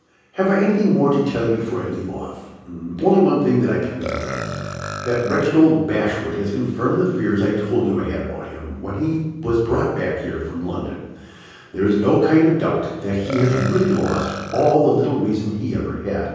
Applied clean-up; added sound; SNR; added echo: none; Burping, eructation; 11 dB; reverberation time 1.3 s.